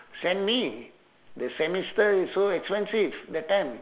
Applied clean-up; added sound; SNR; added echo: none; none; none; none.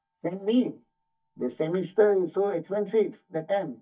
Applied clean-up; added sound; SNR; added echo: neural mask model DeepFilterNet 3.